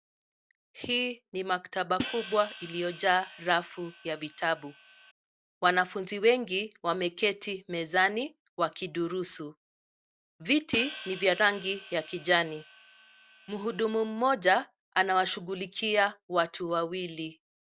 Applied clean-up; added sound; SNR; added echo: none; Hi-hat; 11 dB; none.